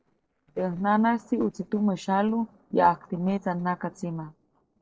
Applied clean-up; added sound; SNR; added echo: neural separator model SepFormer DNS4.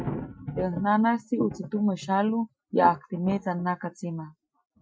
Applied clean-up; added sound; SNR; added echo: classical method Wiener filter.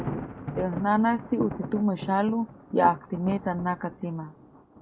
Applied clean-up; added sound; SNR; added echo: none; Thunder; 11 dB; none.